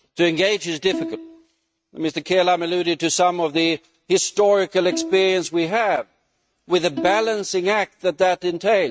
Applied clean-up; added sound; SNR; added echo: neural mask model RNNoise.